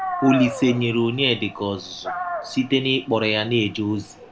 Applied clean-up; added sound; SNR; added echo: none; Dog; 10 dB; none.